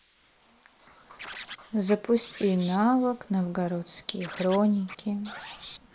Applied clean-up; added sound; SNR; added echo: neural mask model Resemble Enhance denoiser.